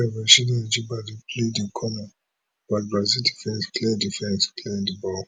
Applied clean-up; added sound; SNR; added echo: none; none; none; none.